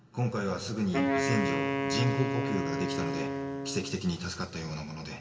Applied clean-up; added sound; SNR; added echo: none; Wind instrument, woodwind instrument; -1 dB; reverberation time 2.6 s.